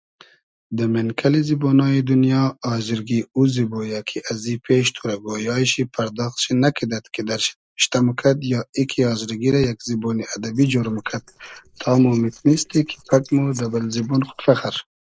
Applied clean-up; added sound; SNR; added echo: neural mask model Resemble Enhance denoiser.